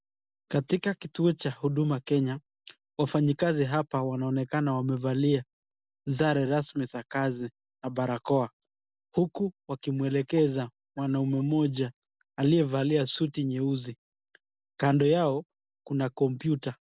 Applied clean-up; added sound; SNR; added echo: none; none; none; none.